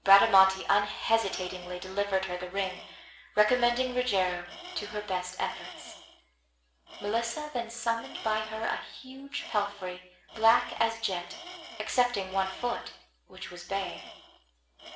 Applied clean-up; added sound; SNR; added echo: none; Tools; 18 dB; reverberation time 0.5 s.